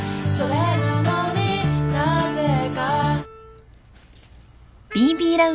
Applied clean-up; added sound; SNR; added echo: none; Wind instrument, woodwind instrument; 17 dB; none.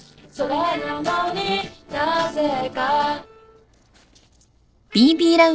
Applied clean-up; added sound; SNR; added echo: neural separator model SepFormer DNS4.